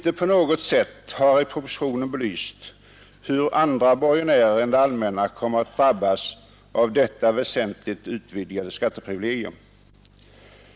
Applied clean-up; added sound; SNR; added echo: none; none; none; none.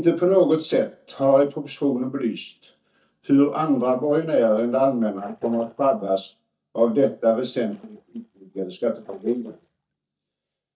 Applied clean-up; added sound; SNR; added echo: neural mask model DeepFilterNet 3.